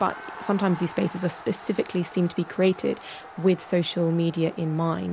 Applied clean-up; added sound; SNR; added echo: none; Crowd; 17 dB; none.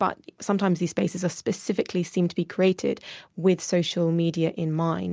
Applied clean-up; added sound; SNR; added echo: none; none; none; none.